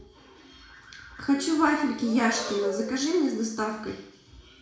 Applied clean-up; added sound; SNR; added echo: none; Breathing; 14 dB; reverberation time 0.6 s.